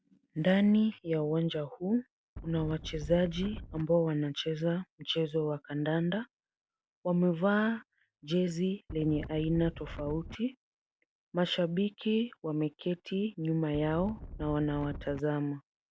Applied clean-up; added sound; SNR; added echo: none; Wind; 11 dB; none.